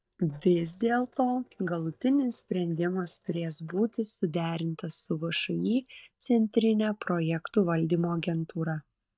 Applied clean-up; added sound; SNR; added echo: neural mask model DeepFilterNet 3.